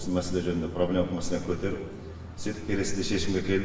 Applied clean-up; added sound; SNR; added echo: none; none; none; reverberation time 1.2 s.